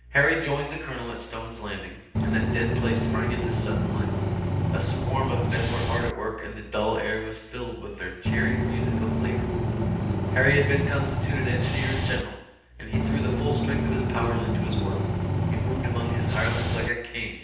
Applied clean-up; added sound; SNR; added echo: none; Bus / Engine; -5 dB; reverberation time 0.9 s.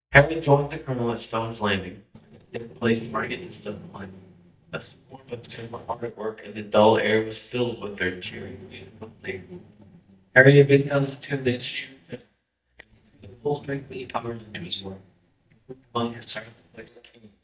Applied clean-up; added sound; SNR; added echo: neural mask model DeepFilterNet 3.